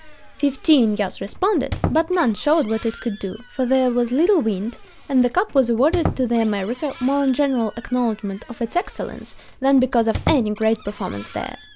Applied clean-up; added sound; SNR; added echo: none; Squeak; 13 dB; none.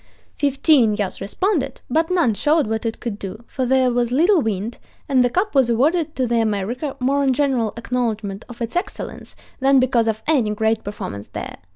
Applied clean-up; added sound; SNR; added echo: none; none; none; none.